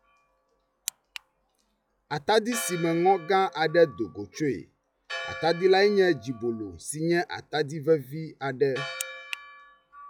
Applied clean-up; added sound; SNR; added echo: classical method log-MMSE.